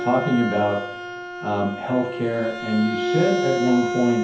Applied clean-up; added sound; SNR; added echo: none; Bowed string instrument; 4 dB; reverberation time 0.5 s.